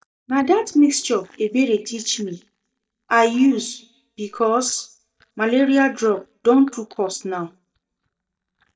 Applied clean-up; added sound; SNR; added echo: neural mask model DeepFilterNet 3.